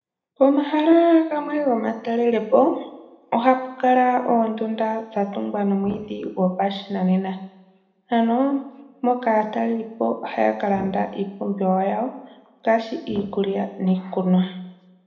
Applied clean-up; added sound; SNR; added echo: none; Brass instrument; 17 dB; reverberation time 0.9 s.